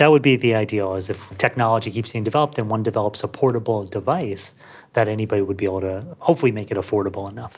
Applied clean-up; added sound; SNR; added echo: none; none; none; none.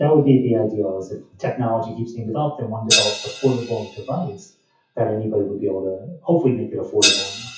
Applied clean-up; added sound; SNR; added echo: classical method WPE with log-MMSE.